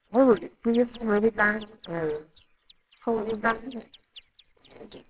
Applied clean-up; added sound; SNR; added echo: neural separator model SepFormer WHAMR!.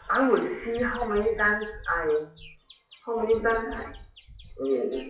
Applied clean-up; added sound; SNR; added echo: classical method WPE with log-MMSE.